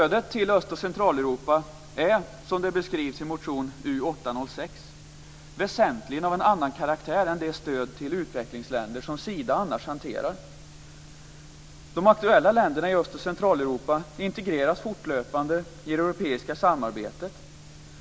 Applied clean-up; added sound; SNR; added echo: none; none; none; none.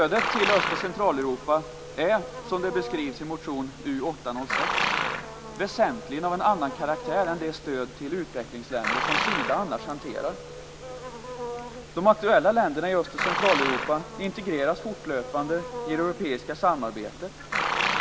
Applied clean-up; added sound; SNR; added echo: none; Livestock, farm animals, working animals; 5 dB; none.